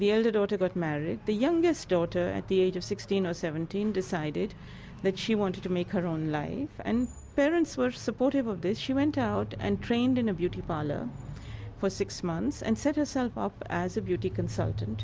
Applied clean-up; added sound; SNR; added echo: none; none; none; none.